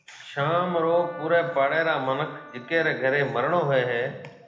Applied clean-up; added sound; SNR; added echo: none; Wind instrument, woodwind instrument; 19 dB; reverberation time 0.9 s.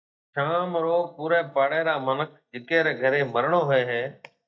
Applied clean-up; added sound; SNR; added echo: neural mask model DeepFilterNet 3.